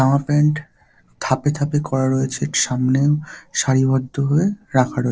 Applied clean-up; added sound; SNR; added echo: neural separator model SepFormer DNS4.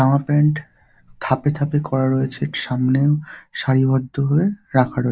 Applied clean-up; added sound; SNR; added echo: neural mask model DeepFilterNet 3.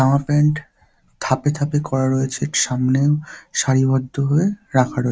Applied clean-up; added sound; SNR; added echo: neural mask model RNNoise.